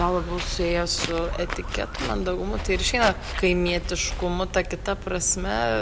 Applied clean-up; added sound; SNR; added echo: none; Walk, footsteps; 12 dB; none.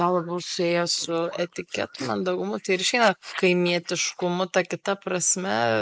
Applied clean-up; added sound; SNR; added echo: neural mask model Resemble Enhance denoiser.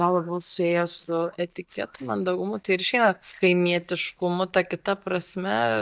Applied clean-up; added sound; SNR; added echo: neural mask model DeepFilterNet 3.